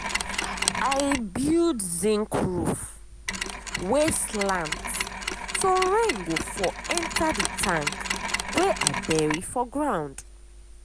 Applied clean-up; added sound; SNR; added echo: none; Mechanisms; 4 dB; none.